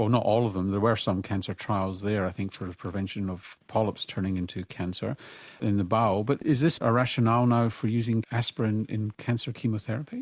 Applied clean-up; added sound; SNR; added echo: none; none; none; none.